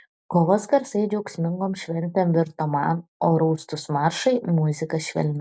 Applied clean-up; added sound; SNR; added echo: none; none; none; none.